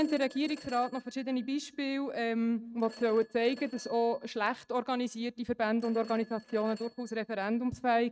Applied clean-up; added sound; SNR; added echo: neural mask model RNNoise.